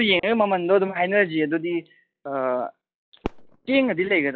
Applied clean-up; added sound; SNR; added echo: classical method log-MMSE.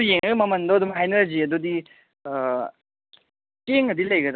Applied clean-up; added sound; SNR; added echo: none; none; none; none.